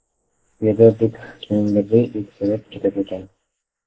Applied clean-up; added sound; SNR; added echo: neural mask model Resemble Enhance denoiser.